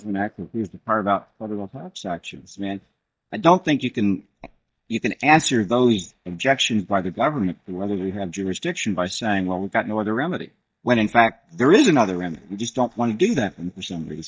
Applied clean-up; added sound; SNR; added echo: neural mask model DeepFilterNet 3.